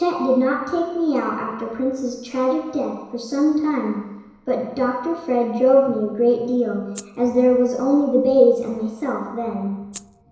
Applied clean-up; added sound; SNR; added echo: none; Rattle (instrument); 18 dB; reverberation time 1.0 s.